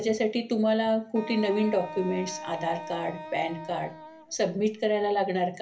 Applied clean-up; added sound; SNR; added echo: none; Wind instrument, woodwind instrument; 13 dB; reverberation time 0.3 s.